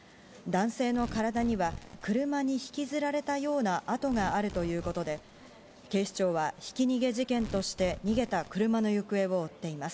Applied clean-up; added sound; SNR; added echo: none; Tearing; 16 dB; none.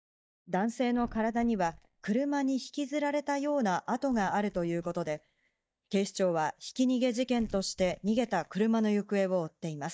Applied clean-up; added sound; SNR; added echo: neural mask model DeepFilterNet 3.